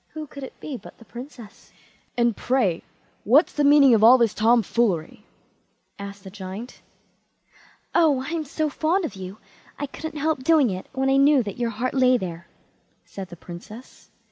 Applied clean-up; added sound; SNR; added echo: none; none; none; none.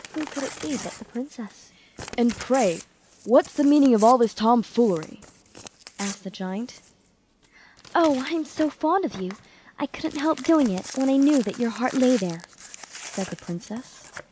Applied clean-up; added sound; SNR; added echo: none; Crumpling, crinkling / Tearing; 18 dB; none.